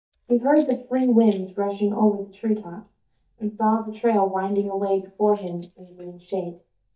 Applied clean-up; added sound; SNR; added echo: neural mask model DeepFilterNet 3.